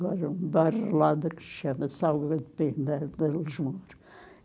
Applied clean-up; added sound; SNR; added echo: none; none; none; none.